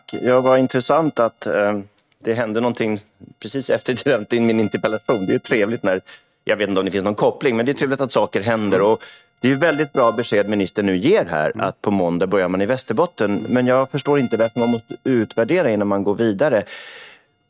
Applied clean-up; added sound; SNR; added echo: neural mask model RNNoise.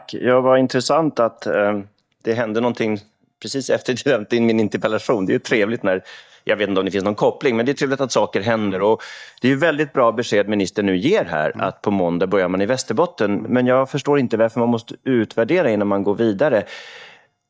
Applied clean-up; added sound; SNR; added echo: neural mask model DeepFilterNet 3.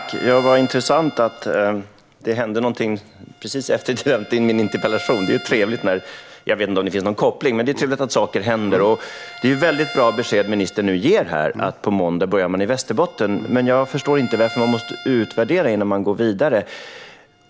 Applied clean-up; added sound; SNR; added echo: none; Bowed string instrument; 18 dB; none.